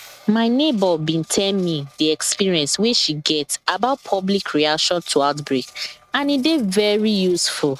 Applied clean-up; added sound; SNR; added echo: neural mask model RNNoise.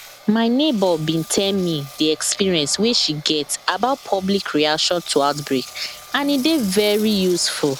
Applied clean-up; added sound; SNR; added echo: none; Engine; 19 dB; none.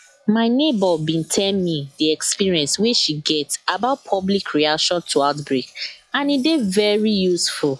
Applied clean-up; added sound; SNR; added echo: classical method log-MMSE.